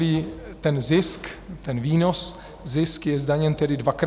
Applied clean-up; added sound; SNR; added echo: none; none; none; none.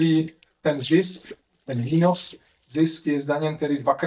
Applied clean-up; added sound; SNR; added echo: neural mask model DeepFilterNet 3.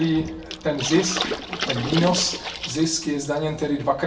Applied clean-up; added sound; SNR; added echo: none; Water / Splash, splatter; 8 dB; reverberation time 0.3 s.